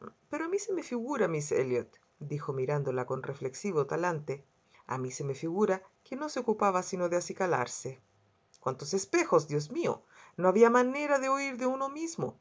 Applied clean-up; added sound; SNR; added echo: none; none; none; none.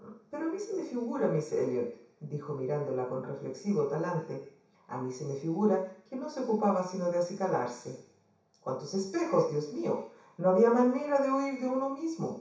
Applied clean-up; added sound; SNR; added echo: none; none; none; reverberation time 0.7 s.